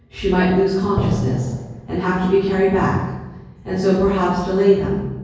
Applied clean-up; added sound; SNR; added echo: none; Drum; 6 dB; reverberation time 1.3 s.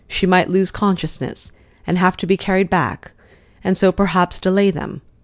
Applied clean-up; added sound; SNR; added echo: none; none; none; none.